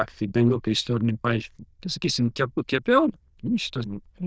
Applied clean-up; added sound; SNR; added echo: neural diffusion model UNIVERSE++.